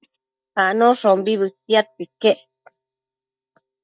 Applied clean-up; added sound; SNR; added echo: neural mask model DeepFilterNet 3.